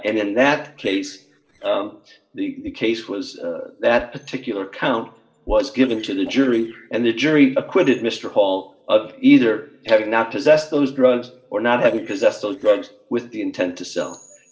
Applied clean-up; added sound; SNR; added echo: neural separator model SepFormer DNS4.